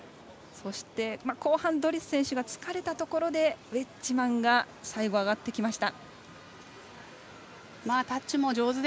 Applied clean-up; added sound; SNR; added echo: none; none; none; none.